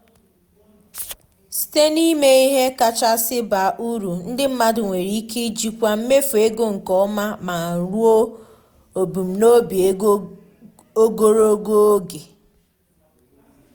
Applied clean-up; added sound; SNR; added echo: none; none; none; none.